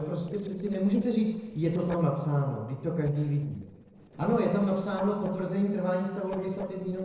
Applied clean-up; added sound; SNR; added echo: neural separator model SepFormer DNS4.